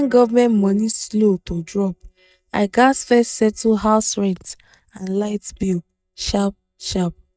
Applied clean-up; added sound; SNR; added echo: neural mask model DeepFilterNet 3.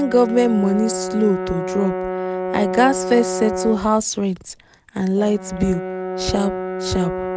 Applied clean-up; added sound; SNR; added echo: none; Brass instrument; 6 dB; none.